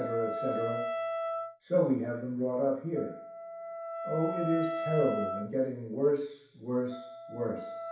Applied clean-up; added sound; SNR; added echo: none; Wind instrument, woodwind instrument; 5 dB; reverberation time 0.7 s.